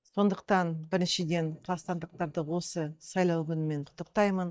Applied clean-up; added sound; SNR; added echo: neural mask model DeepFilterNet 3.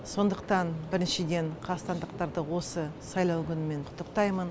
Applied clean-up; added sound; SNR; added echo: none; none; none; none.